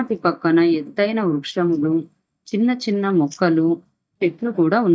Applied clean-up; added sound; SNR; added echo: neural mask model DeepFilterNet 3.